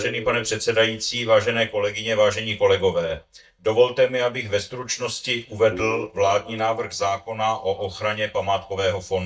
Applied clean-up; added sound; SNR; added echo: neural mask model DeepFilterNet 3.